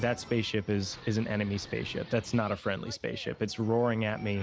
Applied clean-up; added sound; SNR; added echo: none; none; none; none.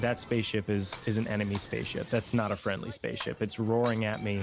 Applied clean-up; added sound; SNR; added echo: none; Shatter; 17 dB; none.